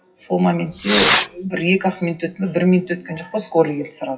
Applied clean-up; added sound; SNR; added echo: classical method WPE with log-MMSE.